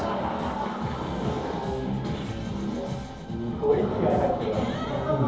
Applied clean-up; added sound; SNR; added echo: none; Bass guitar; 17 dB; reverberation time 0.8 s.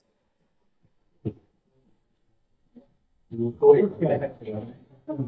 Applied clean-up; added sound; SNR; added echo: neural mask model DeepFilterNet 3.